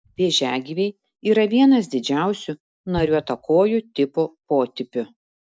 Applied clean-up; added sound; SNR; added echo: neural mask model DeepFilterNet 3.